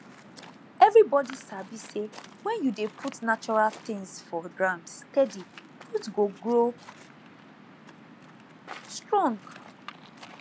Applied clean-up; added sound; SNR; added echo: none; Waves, surf; 20 dB; none.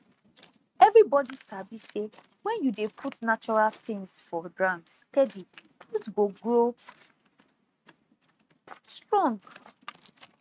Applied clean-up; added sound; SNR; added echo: neural mask model RNNoise.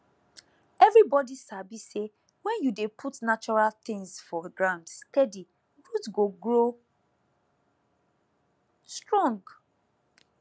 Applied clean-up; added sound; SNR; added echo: none; none; none; none.